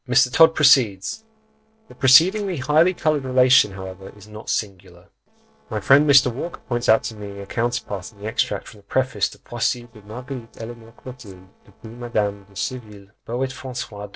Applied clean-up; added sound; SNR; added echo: neural separator model SepFormer DNS4.